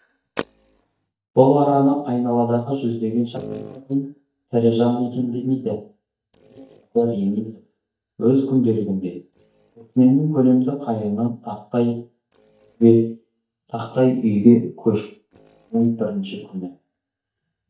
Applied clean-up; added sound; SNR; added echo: neural mask model DeepFilterNet 3.